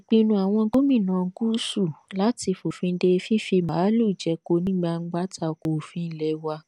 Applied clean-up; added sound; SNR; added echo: none; none; none; none.